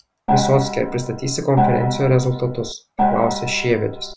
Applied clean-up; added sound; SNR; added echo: none; Gong; 2 dB; none.